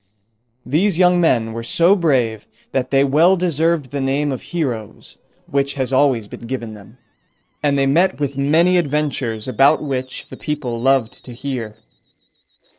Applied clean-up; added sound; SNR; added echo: neural separator model SepFormer DNS4.